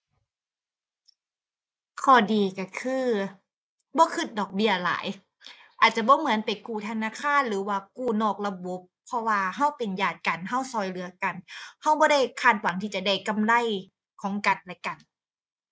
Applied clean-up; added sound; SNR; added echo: none; none; none; none.